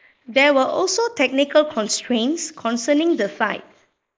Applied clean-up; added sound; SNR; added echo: neural mask model Resemble Enhance denoiser.